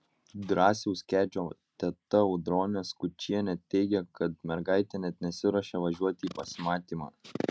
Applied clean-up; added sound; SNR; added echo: none; none; none; none.